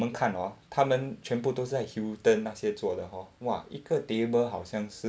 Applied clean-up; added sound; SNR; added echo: none; none; none; none.